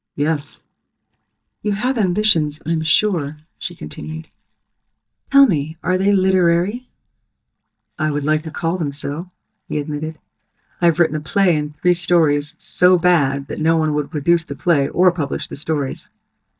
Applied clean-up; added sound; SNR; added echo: neural mask model DeepFilterNet 3.